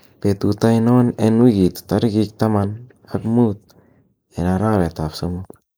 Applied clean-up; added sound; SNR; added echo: neural mask model Resemble Enhance denoiser.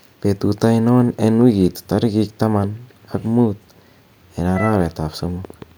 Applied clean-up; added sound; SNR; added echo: none; Wind instrument, woodwind instrument; 12 dB; none.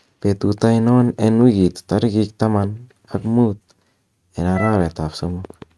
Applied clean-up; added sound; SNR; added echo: neural mask model RNNoise.